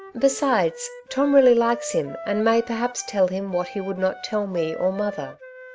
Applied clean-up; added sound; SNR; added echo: none; Wind instrument, woodwind instrument; 16 dB; none.